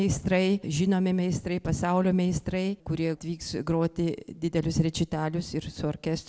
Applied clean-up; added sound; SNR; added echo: none; none; none; none.